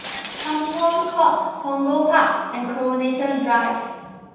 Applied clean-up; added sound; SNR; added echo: none; Shatter; 14 dB; reverberation time 1.2 s.